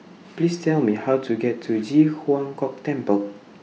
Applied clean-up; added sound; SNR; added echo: none; none; none; none.